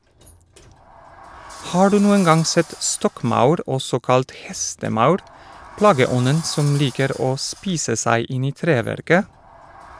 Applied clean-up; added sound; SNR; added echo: none; Sliding door; 20 dB; none.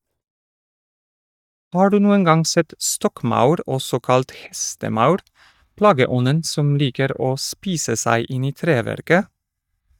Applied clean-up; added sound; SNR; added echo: neural mask model DeepFilterNet 3.